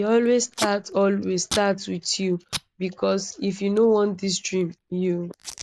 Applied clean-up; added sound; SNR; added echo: neural mask model Resemble Enhance denoiser.